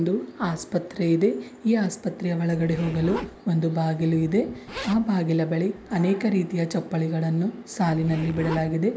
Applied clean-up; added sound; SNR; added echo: none; Zipper (clothing); 17 dB; none.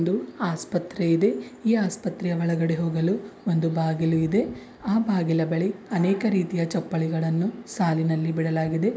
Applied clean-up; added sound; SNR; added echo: none; none; none; none.